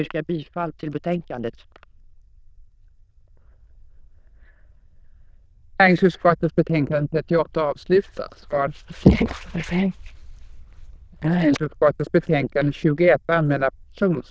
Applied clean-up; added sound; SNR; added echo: neural diffusion model UNIVERSE++.